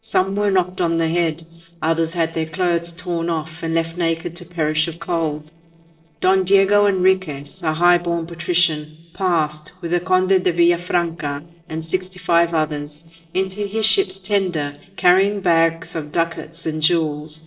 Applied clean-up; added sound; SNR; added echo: neural separator model SepFormer DNS4.